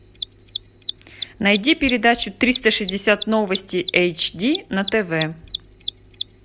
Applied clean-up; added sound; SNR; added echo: none; Mechanisms; 12 dB; none.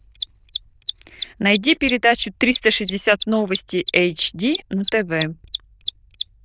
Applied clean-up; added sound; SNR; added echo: neural diffusion model UNIVERSE++.